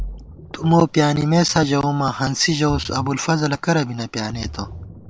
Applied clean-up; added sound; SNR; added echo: none; Ocean; 15 dB; none.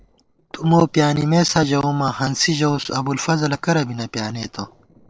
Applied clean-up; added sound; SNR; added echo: neural separator model SepFormer DNS4.